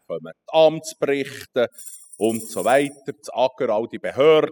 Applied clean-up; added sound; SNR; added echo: classical method spectral subtraction.